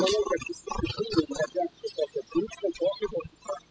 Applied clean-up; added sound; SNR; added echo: classical method spectral subtraction.